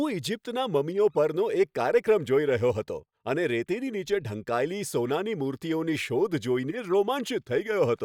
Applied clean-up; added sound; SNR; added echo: neural mask model DeepFilterNet 3.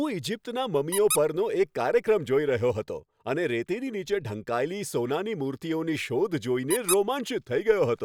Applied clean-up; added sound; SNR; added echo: none; Squeak; 11 dB; none.